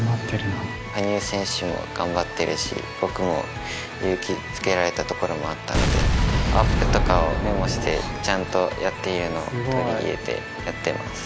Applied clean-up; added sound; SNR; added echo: none; Boom; -2 dB; none.